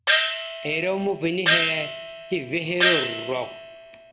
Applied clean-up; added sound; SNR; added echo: none; Gong; -3 dB; reverberation time 1.0 s.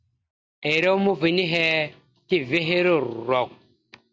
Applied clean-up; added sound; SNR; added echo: none; none; none; none.